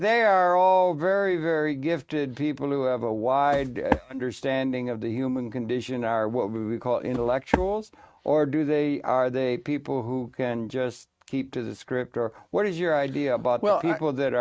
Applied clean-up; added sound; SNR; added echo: neural mask model RNNoise.